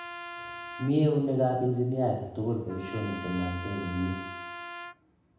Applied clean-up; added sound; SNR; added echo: none; Trumpet; 12 dB; reverberation time 0.8 s.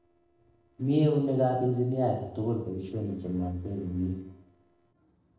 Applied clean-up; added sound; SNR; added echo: neural separator model SepFormer DNS4.